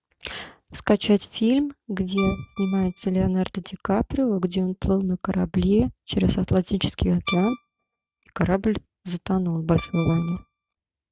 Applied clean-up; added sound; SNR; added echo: neural mask model RNNoise.